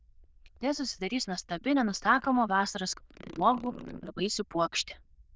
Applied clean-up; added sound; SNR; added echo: neural diffusion model UNIVERSE++.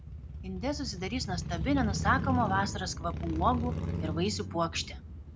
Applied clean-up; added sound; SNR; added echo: none; Motorcycle; 3 dB; none.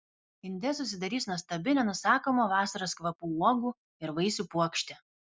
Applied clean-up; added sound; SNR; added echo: none; none; none; none.